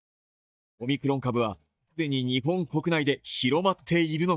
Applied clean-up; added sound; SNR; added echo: neural mask model DeepFilterNet 3.